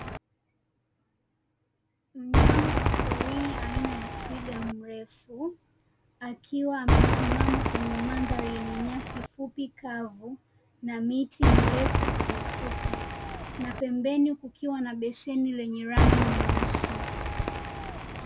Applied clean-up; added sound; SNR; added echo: none; Cheering / Fireworks; -5 dB; none.